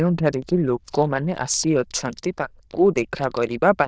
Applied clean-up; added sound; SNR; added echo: neural diffusion model UNIVERSE++.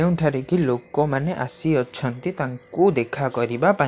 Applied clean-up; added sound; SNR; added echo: none; none; none; none.